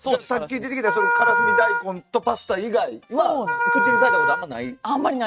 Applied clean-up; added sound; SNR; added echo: neural mask model RNNoise.